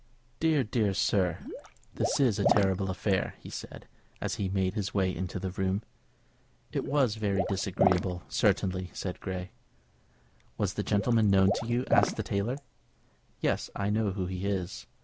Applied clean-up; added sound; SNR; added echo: none; Water / Liquid; 6 dB; none.